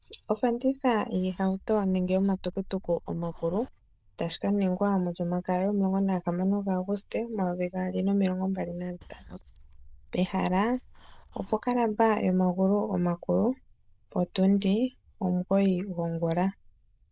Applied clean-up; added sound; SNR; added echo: neural diffusion model UNIVERSE++.